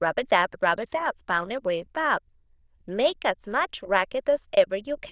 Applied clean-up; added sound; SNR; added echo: neural diffusion model UNIVERSE++.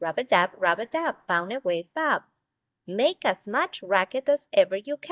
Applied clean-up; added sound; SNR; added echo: neural mask model DeepFilterNet 3.